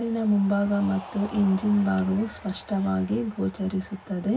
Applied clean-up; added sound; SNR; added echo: none; Cheering; 20 dB; reverberation time 0.4 s.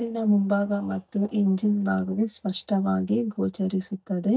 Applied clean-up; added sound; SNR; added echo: neural mask model DeepFilterNet 3.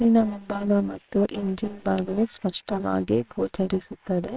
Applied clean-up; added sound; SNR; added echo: neural separator model SepFormer WHAMR!.